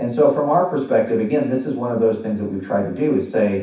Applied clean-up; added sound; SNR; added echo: none; none; none; reverberation time 0.6 s.